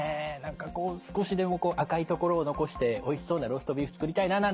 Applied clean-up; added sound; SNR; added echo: none; none; none; none.